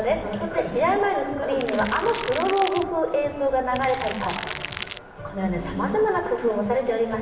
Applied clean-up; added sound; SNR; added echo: none; Crackle; 11 dB; reverberation time 1.2 s.